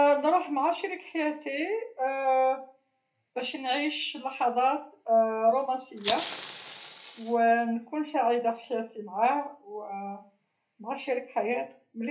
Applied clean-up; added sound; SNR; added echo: none; Fire; 11 dB; reverberation time 0.3 s.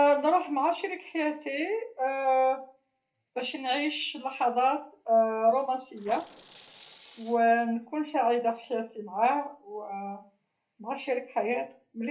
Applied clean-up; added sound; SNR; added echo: neural separator model SepFormer DNS4.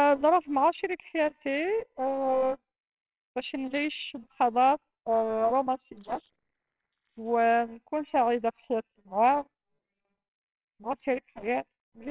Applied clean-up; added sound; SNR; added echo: neural separator model SepFormer WHAMR!.